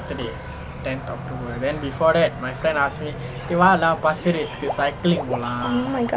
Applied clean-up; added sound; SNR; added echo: none; Water / Liquid; 16 dB; none.